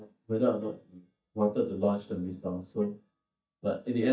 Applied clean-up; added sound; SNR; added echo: neural mask model DeepFilterNet 3.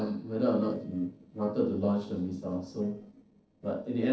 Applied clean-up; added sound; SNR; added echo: neural separator model SepFormer DNS4.